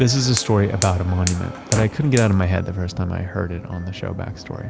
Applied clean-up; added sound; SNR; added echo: none; Fire; 12 dB; none.